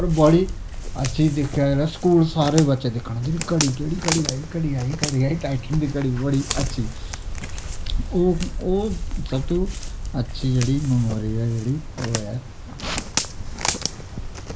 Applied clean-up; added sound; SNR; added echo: none; Walk, footsteps; 6 dB; none.